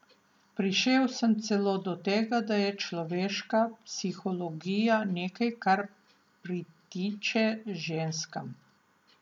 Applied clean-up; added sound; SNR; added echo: none; none; none; none.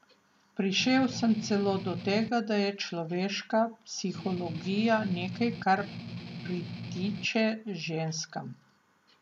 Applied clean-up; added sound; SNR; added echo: none; Strum; 9 dB; none.